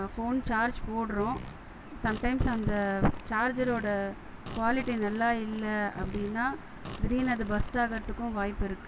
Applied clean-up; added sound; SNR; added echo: none; Gull, seagull / Ocean + Fart; 13 dB; none.